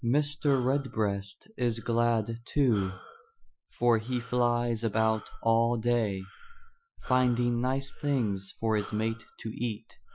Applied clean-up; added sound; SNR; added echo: classical method Wiener filter.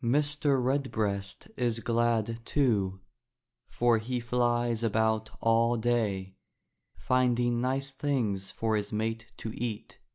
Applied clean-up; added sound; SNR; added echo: none; none; none; none.